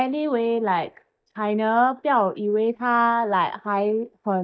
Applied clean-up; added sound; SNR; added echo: neural mask model DeepFilterNet 3.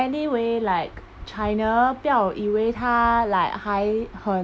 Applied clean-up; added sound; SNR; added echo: none; none; none; none.